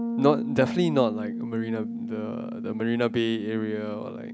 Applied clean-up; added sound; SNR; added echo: none; Bass guitar; 6 dB; none.